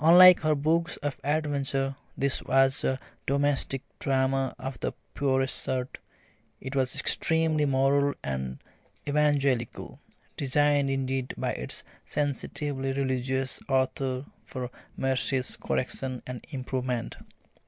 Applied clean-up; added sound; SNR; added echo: none; Wind instrument, woodwind instrument; 20 dB; none.